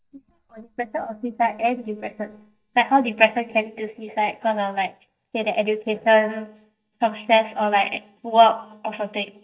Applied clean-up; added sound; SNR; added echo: neural mask model DeepFilterNet 3.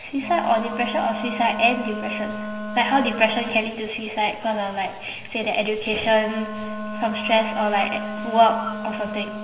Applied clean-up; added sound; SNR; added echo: none; Wind instrument, woodwind instrument; 9 dB; reverberation time 2.0 s.